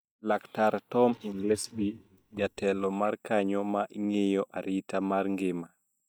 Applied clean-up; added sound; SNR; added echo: neural mask model DeepFilterNet 3.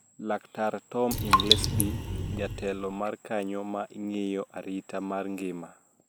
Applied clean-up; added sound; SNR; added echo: none; Raindrop; -5 dB; none.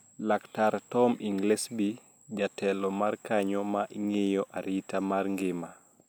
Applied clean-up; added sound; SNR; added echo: none; none; none; none.